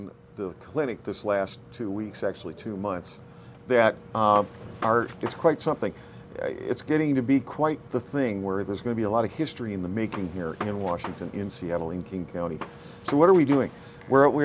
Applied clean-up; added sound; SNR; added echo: none; Gunshot, gunfire; 15 dB; none.